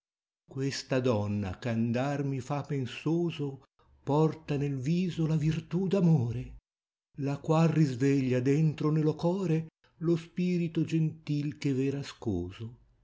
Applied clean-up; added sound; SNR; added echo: none; none; none; none.